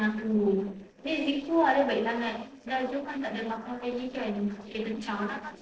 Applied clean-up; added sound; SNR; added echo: neural separator model SepFormer DNS4.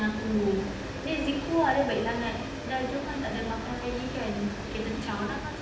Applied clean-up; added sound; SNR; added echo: none; Train; 6 dB; reverberation time 0.9 s.